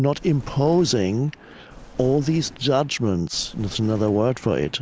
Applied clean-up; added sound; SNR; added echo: none; Thunder; 19 dB; none.